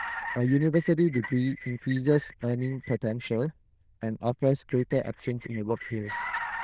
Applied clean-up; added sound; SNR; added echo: neural diffusion model UNIVERSE++.